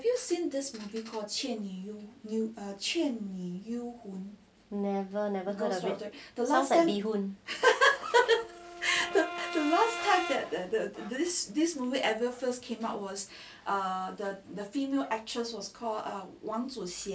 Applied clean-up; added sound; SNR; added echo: none; Brass instrument; 9 dB; none.